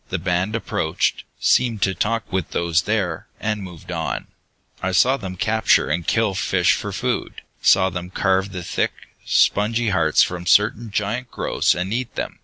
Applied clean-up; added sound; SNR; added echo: none; none; none; none.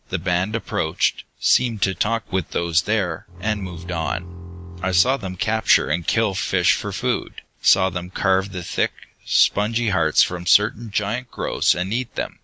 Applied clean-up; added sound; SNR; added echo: none; Bowed string instrument; 10 dB; none.